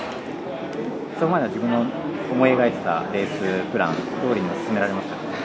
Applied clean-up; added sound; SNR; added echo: none; none; none; none.